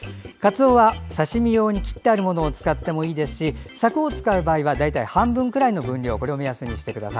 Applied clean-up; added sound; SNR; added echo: none; none; none; none.